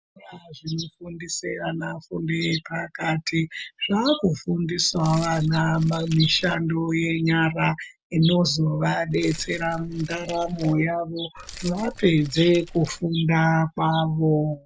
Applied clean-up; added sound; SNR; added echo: none; Keys jangling; 17 dB; none.